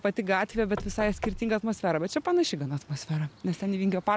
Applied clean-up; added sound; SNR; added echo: none; Knock / Wood; 11 dB; none.